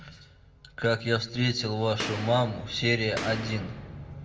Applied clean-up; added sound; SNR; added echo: none; Boom; 9 dB; reverberation time 1.1 s.